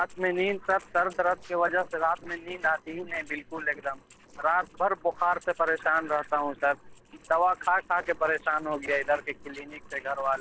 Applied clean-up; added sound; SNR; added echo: neural separator model SepFormer DNS4.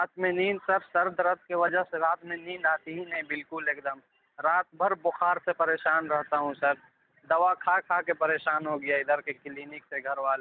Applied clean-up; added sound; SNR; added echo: none; none; none; none.